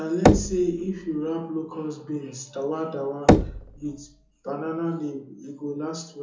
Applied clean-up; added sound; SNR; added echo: none; Knock / Wood; -3 dB; reverberation time 0.5 s.